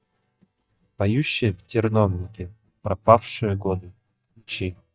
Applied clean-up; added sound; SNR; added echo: neural mask model DeepFilterNet 3.